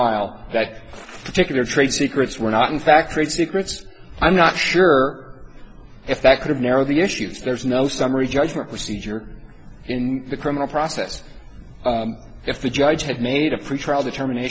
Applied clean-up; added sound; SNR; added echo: none; none; none; none.